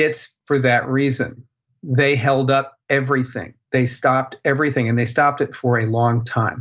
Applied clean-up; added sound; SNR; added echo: none; none; none; none.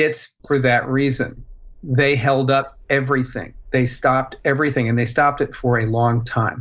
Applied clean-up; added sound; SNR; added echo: neural mask model Resemble Enhance denoiser.